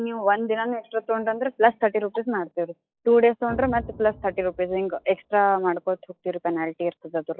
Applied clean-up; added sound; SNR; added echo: classical method log-MMSE.